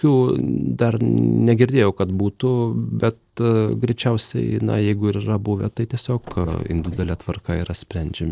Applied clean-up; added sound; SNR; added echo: neural separator model SepFormer DNS4.